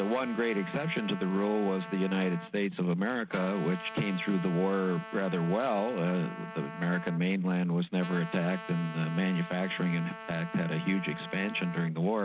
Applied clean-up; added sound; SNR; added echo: none; Trumpet; 14 dB; none.